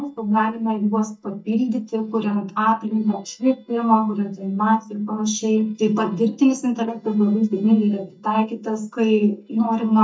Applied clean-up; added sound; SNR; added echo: neural mask model DeepFilterNet 3.